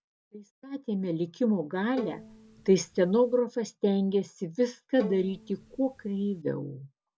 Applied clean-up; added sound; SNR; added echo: none; Bowed string instrument; 15 dB; none.